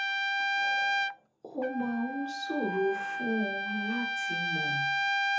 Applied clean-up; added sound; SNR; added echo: none; Trumpet; -4 dB; reverberation time 0.6 s.